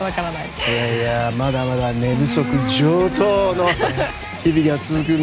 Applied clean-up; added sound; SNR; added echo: none; none; none; none.